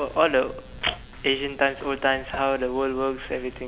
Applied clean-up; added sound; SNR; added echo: none; Drip / Sink (filling or washing) / Water tap, faucet; 16 dB; none.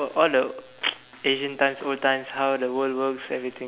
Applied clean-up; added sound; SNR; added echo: none; none; none; none.